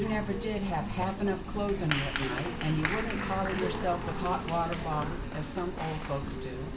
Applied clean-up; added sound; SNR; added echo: none; Applause; 3 dB; reverberation time 0.3 s.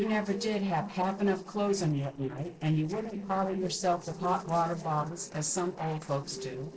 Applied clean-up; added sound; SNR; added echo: neural separator model SepFormer DNS4.